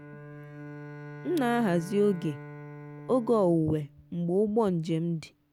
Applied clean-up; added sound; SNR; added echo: none; Bowed string instrument; 16 dB; none.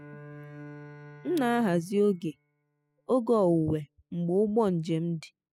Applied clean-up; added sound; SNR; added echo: classical method spectral subtraction.